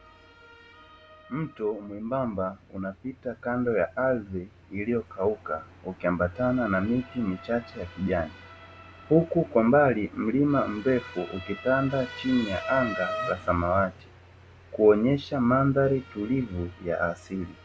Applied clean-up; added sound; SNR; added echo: none; Motor vehicle (road) / Siren; 17 dB; none.